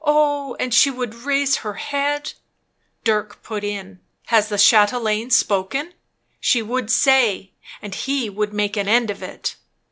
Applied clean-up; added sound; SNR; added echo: none; none; none; none.